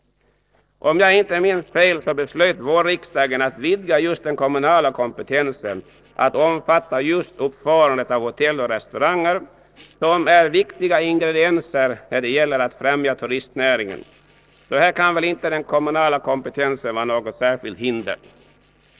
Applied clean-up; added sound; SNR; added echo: neural separator model SepFormer DNS4.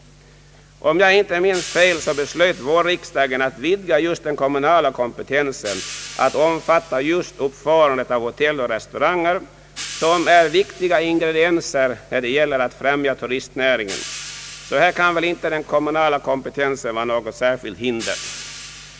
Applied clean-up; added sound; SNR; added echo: none; Hi-hat; 18 dB; none.